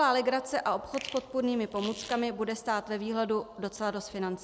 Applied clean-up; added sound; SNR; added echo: none; Fart; 15 dB; none.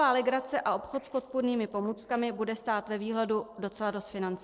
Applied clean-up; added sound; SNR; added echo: neural separator model SepFormer DNS4.